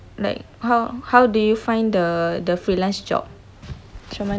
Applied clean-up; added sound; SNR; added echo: none; none; none; none.